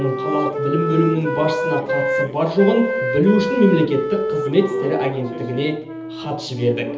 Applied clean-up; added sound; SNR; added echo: none; Wind instrument, woodwind instrument; 4 dB; reverberation time 0.7 s.